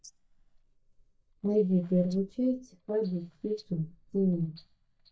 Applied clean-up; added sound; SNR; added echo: neural mask model DeepFilterNet 3.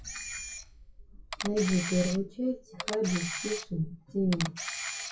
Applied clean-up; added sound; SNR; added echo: classical method WPE with log-MMSE.